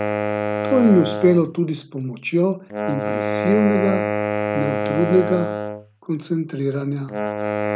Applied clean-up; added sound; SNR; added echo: none; Wind instrument, woodwind instrument; 3 dB; none.